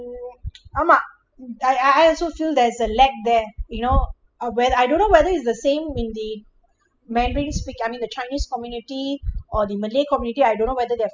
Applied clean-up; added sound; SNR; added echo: classical method spectral subtraction.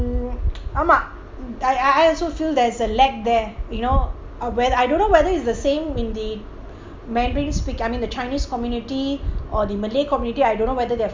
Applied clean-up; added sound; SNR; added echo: none; none; none; none.